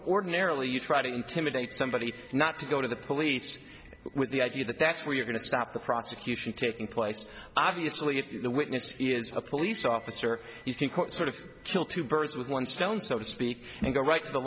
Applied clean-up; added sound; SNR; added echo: none; Squeak / Bell; 15 dB; none.